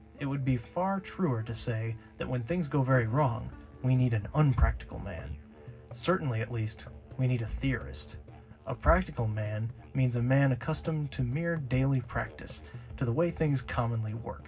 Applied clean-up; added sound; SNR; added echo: none; Musical instrument; 19 dB; reverberation time 0.4 s.